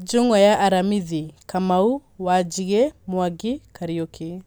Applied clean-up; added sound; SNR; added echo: none; none; none; none.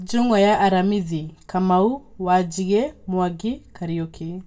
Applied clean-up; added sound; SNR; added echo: none; none; none; reverberation time 0.2 s.